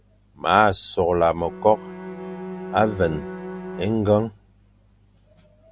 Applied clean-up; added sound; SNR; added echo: none; Bowed string instrument; 14 dB; none.